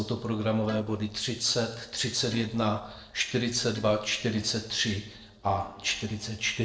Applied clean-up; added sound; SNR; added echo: neural separator model SepFormer DNS4.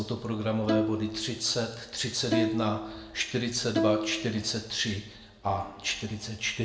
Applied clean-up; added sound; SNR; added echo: none; Bowed string instrument; 2 dB; reverberation time 0.6 s.